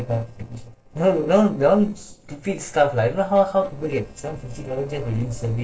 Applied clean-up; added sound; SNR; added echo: neural separator model SepFormer DNS4.